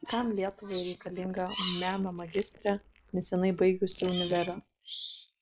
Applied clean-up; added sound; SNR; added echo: neural mask model Resemble Enhance denoiser.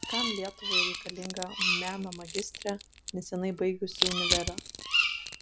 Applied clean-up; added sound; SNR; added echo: none; Bird vocalization, bird call, bird song + Crushing; -4 dB; none.